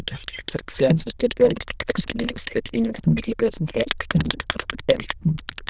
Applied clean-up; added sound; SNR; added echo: neural diffusion model UNIVERSE++.